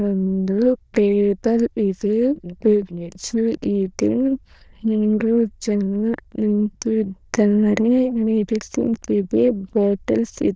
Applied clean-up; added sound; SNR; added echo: neural diffusion model UNIVERSE++.